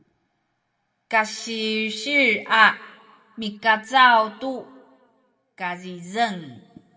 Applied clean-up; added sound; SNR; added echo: none; none; none; reverberation time 0.8 s.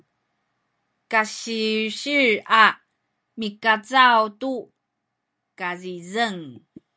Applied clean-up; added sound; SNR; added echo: none; none; none; none.